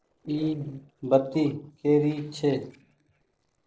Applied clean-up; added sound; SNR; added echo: neural separator model SepFormer DNS4.